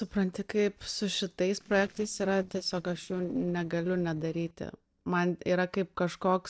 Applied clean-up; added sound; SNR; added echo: neural separator model SepFormer DNS4.